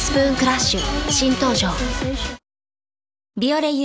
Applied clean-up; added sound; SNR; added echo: none; none; none; none.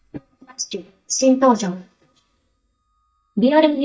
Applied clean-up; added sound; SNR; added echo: neural mask model DeepFilterNet 3.